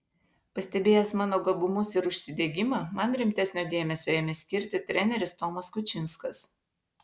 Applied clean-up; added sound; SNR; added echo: none; none; none; none.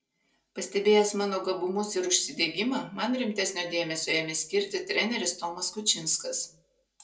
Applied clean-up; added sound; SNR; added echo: none; none; none; reverberation time 0.2 s.